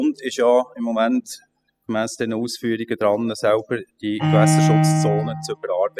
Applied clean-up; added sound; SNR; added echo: classical method spectral subtraction.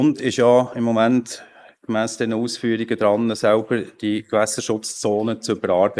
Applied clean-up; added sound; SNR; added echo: neural mask model Resemble Enhance denoiser.